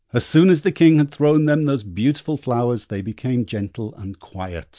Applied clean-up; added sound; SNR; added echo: none; none; none; none.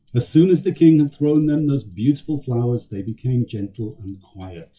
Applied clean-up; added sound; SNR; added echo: classical method WPE with log-MMSE.